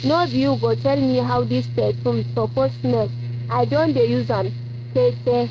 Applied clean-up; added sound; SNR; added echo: neural mask model RNNoise.